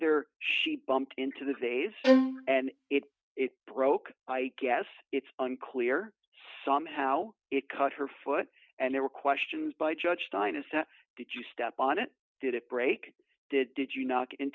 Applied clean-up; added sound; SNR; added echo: neural mask model RNNoise.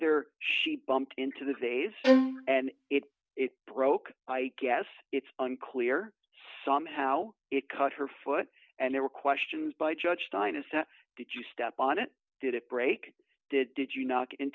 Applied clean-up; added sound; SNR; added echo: none; Bowed string instrument; -4 dB; none.